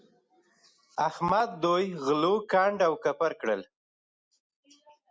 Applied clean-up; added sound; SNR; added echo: none; none; none; none.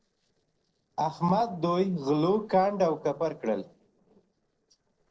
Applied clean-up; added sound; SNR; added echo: neural separator model SepFormer DNS4.